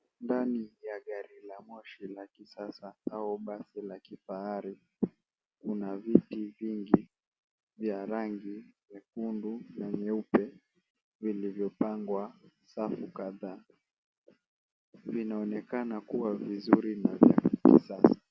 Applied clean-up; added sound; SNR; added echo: none; none; none; none.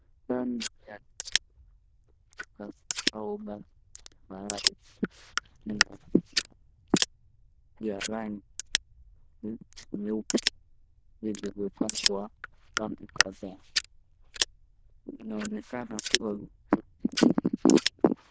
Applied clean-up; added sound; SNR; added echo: neural diffusion model UNIVERSE++.